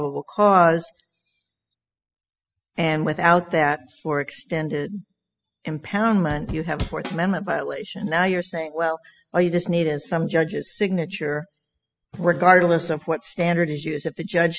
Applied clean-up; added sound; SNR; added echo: classical method spectral subtraction.